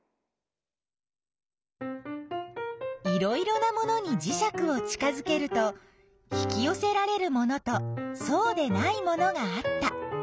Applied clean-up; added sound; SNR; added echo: none; none; none; none.